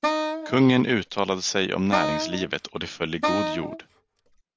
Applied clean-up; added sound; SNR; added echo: none; Wind instrument, woodwind instrument; 4 dB; none.